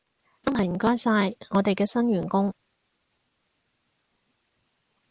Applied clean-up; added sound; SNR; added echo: none; none; none; none.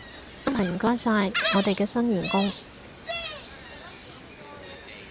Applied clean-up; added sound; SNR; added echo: none; Gull, seagull; 6 dB; none.